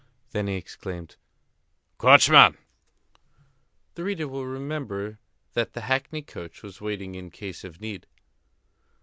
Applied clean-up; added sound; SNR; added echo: none; none; none; none.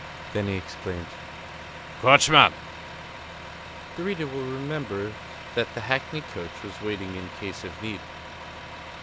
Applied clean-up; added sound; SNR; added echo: none; Truck; 11 dB; none.